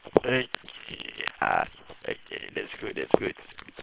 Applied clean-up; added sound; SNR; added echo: neural separator model SepFormer WHAM!.